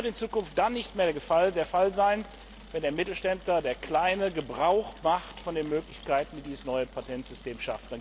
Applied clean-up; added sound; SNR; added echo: none; Mechanisms / Bicycle; 18 dB; none.